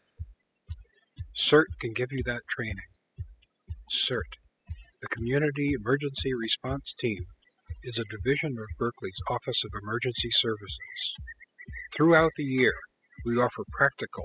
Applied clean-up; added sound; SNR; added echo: classical method spectral subtraction.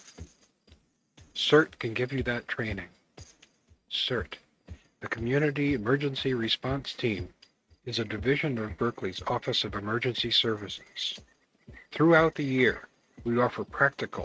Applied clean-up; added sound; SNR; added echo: neural mask model RNNoise.